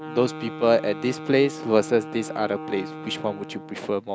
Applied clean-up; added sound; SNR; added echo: none; Wind instrument, woodwind instrument; 12 dB; none.